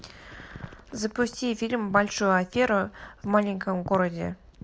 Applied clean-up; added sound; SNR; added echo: none; Walk, footsteps; 20 dB; none.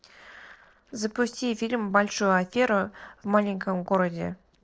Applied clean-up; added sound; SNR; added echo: neural separator model SepFormer DNS4.